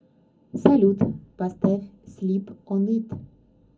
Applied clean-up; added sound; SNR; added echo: none; none; none; reverberation time 0.4 s.